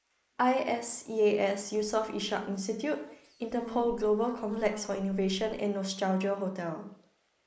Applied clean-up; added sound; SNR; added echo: neural mask model Resemble Enhance denoiser.